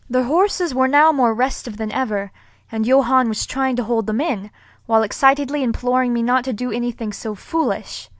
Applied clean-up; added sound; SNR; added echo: none; none; none; none.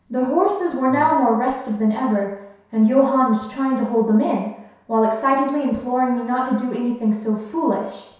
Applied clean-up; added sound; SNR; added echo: none; Brass instrument; 18 dB; reverberation time 0.7 s.